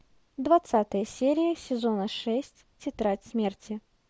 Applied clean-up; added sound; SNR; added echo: none; none; none; none.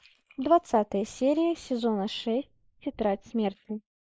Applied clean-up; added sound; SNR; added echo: neural mask model Resemble Enhance denoiser.